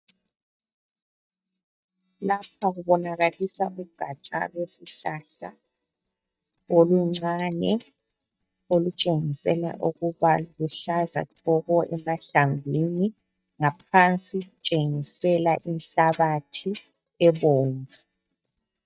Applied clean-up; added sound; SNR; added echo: neural mask model DeepFilterNet 3.